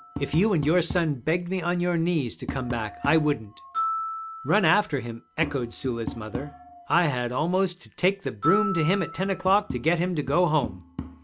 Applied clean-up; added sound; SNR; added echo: none; Tap + Glockenspiel; 10 dB; none.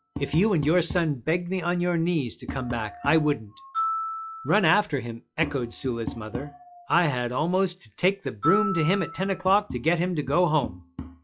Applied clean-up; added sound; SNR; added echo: classical method log-MMSE.